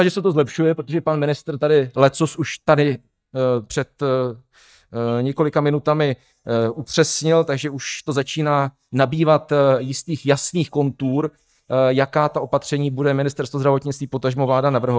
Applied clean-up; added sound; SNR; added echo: neural mask model DeepFilterNet 3.